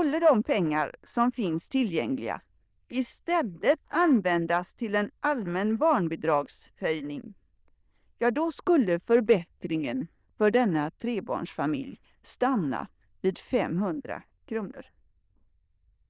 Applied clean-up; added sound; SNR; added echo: neural diffusion model UNIVERSE++.